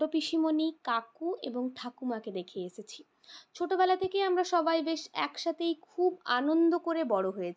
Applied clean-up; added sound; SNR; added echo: none; none; none; none.